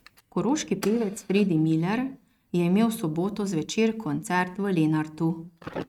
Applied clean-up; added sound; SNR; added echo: neural mask model RNNoise.